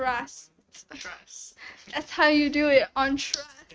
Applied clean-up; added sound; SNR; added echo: neural mask model RNNoise.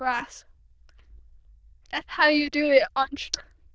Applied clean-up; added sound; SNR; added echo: neural diffusion model UNIVERSE++.